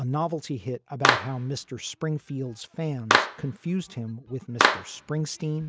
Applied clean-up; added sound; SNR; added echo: none; Clapping; -4 dB; none.